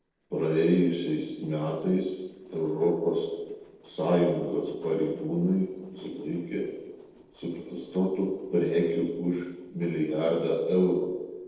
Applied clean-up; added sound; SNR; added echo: neural separator model SepFormer DNS4.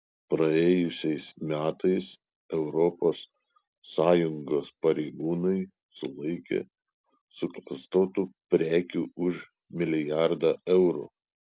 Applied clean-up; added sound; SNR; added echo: none; none; none; none.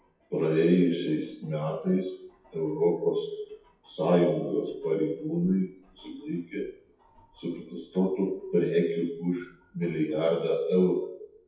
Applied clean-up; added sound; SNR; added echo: classical method WPE with log-MMSE.